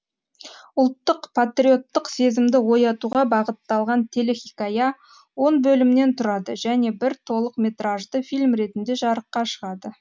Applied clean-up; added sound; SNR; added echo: none; none; none; none.